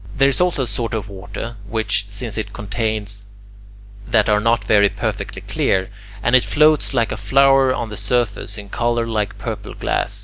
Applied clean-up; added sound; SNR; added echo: none; none; none; none.